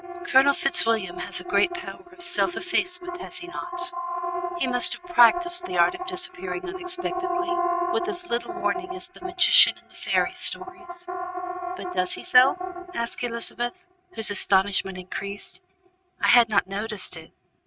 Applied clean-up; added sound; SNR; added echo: neural mask model RNNoise.